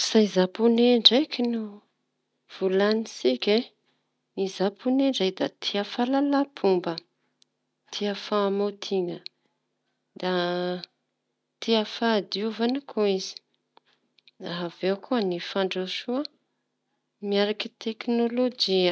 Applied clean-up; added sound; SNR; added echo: none; none; none; none.